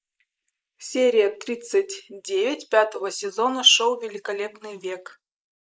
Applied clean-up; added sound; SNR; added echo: neural mask model Resemble Enhance denoiser.